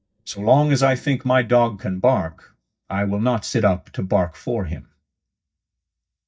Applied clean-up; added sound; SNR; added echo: neural mask model DeepFilterNet 3.